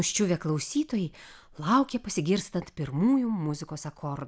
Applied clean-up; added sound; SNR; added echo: none; none; none; none.